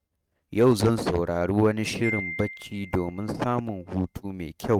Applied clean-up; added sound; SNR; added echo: neural mask model RNNoise.